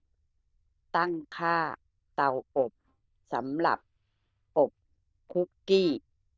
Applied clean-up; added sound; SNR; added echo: neural diffusion model UNIVERSE++.